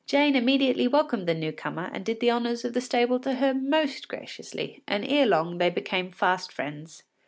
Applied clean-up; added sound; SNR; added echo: none; none; none; none.